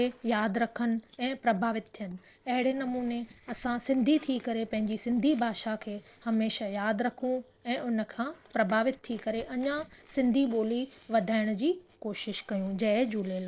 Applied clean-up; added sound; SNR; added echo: neural separator model SepFormer DNS4.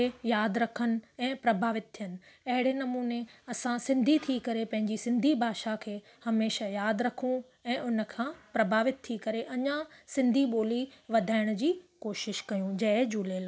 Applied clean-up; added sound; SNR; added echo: none; none; none; none.